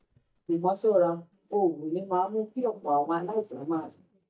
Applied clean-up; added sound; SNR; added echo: neural mask model DeepFilterNet 3.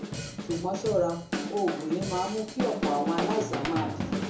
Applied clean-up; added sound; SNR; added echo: none; Drum / Drum kit; 3 dB; reverberation time 0.6 s.